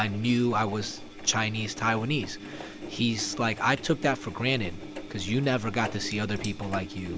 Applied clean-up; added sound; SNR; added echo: none; Engine; 13 dB; none.